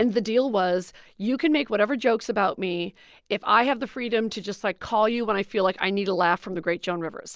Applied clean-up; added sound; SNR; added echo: none; none; none; none.